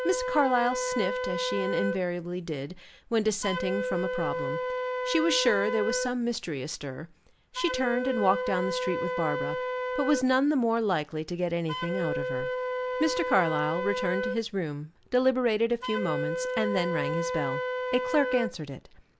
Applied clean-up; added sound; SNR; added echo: none; Wind instrument, woodwind instrument; 3 dB; none.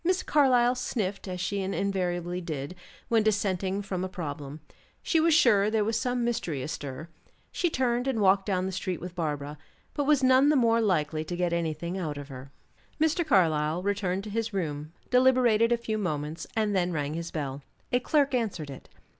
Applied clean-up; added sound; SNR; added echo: none; none; none; none.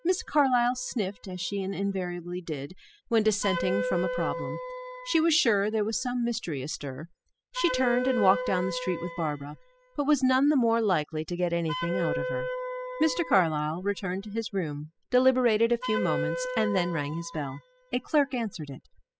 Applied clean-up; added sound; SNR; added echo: classical method spectral subtraction.